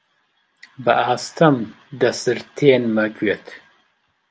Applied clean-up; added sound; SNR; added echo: none; none; none; none.